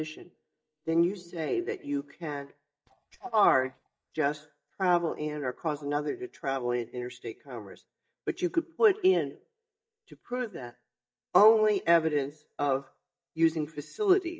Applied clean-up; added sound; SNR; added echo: neural mask model DeepFilterNet 3.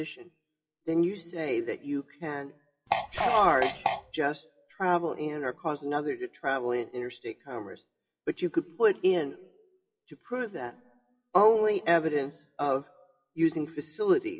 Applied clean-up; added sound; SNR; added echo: classical method WPE with log-MMSE.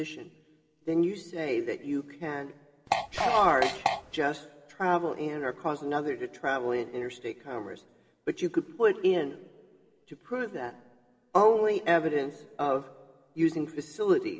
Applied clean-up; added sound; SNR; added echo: none; Fart; 1 dB; reverberation time 1.4 s.